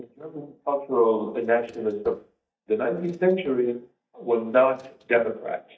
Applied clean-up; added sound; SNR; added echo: neural mask model DeepFilterNet 3.